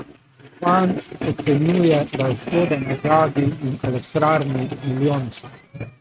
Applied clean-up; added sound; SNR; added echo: neural mask model RNNoise.